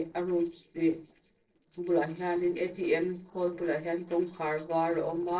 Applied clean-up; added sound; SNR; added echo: neural separator model SepFormer DNS4.